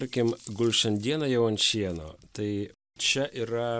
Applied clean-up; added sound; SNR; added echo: none; none; none; none.